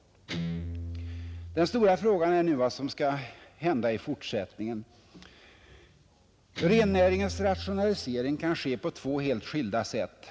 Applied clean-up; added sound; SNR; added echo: none; Guitar; 12 dB; none.